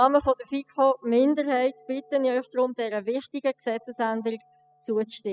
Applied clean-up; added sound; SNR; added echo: classical method spectral subtraction.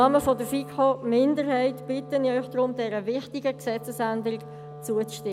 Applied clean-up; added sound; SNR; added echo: none; Wind instrument, woodwind instrument; 16 dB; none.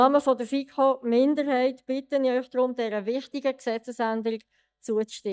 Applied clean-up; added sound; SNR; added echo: neural mask model DeepFilterNet 3.